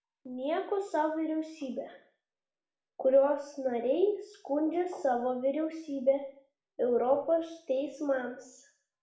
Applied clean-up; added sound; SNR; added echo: none; none; none; reverberation time 0.5 s.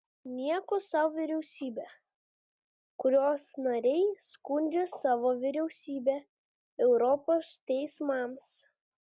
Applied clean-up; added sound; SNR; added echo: none; none; none; none.